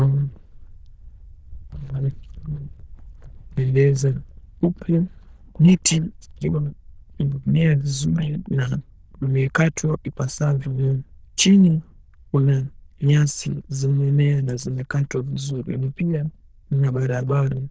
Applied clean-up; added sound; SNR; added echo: neural diffusion model UNIVERSE++.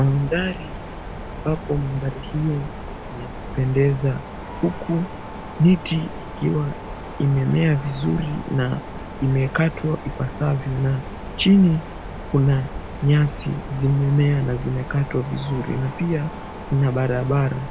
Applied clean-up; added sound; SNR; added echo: none; Mechanisms; 11 dB; none.